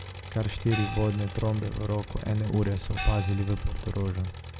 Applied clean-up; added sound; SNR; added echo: none; Gong + Engine; 11 dB; none.